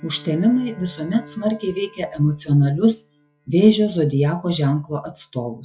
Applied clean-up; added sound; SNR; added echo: classical method log-MMSE.